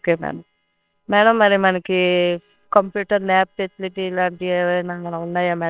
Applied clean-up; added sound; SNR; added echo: neural separator model SepFormer WHAMR!.